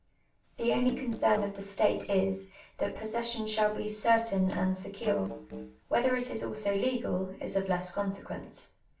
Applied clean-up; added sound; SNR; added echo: neural separator model SepFormer DNS4.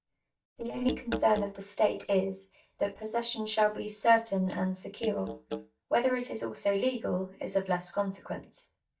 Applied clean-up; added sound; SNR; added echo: neural mask model DeepFilterNet 3.